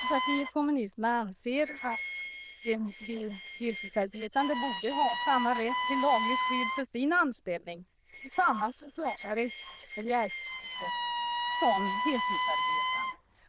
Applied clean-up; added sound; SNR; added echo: neural diffusion model UNIVERSE++.